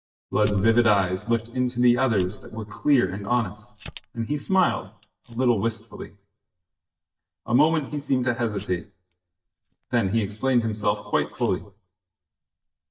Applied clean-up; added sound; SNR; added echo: neural mask model DeepFilterNet 3.